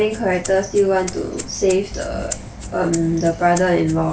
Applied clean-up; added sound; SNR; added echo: none; Rattle (instrument); 16 dB; none.